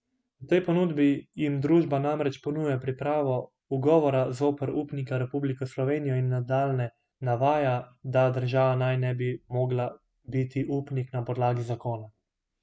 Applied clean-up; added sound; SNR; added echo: none; none; none; none.